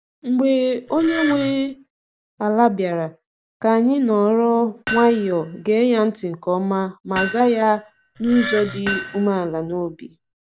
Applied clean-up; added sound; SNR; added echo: none; Wood + Hammer; 11 dB; none.